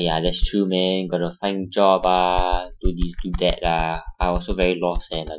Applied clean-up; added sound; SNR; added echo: classical method Wiener filter.